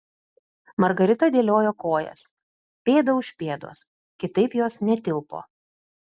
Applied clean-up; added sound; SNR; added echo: none; none; none; none.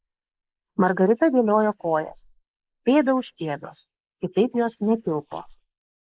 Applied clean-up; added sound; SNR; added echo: neural mask model Resemble Enhance denoiser.